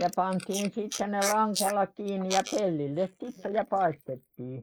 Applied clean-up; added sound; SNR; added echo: neural mask model Resemble Enhance denoiser.